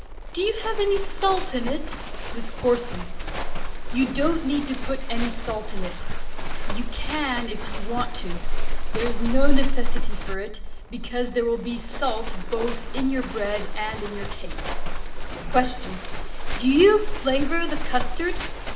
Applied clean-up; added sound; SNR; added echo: none; Livestock, farm animals, working animals; -4 dB; reverberation time 0.6 s.